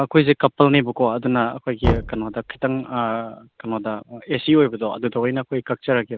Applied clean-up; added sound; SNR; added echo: none; Knock; 10 dB; none.